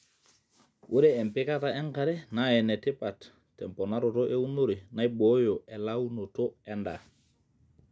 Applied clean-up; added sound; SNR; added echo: none; none; none; none.